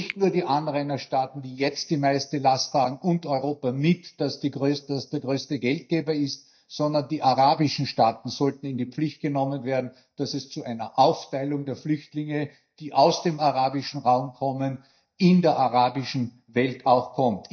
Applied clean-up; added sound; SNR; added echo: neural mask model DeepFilterNet 3.